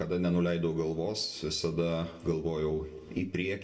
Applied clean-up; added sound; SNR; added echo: none; none; none; reverberation time 0.2 s.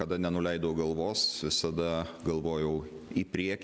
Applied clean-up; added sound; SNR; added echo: none; none; none; none.